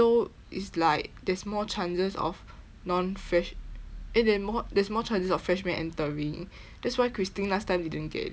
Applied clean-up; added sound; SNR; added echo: none; none; none; none.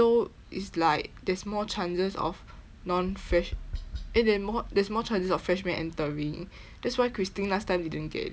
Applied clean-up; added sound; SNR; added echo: none; Tap; 12 dB; none.